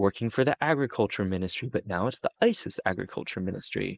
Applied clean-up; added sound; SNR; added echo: neural mask model Resemble Enhance denoiser.